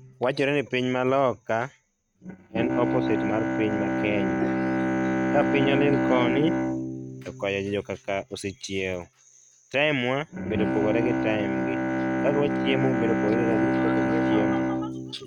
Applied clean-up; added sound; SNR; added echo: neural mask model RNNoise.